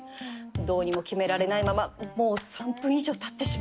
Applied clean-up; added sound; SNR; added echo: none; none; none; none.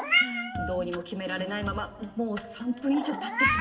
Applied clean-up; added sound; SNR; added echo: none; Meow; 0 dB; reverberation time 3.0 s.